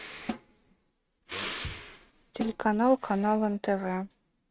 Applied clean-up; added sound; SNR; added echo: neural mask model RNNoise.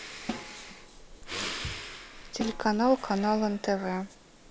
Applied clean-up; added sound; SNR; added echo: none; Snare drum + Breathing; 9 dB; none.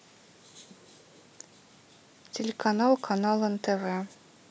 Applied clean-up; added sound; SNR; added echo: none; none; none; none.